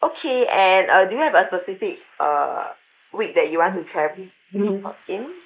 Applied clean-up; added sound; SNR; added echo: neural mask model Resemble Enhance denoiser.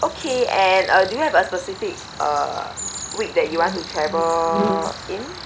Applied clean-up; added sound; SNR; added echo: none; Cricket; 10 dB; none.